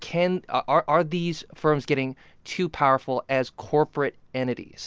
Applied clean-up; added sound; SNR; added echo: none; none; none; none.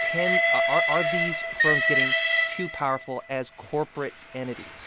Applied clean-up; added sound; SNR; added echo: none; Train; -5 dB; none.